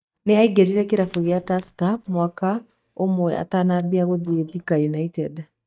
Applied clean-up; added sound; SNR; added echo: neural mask model DeepFilterNet 3.